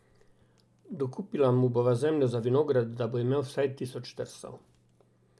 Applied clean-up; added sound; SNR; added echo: none; none; none; none.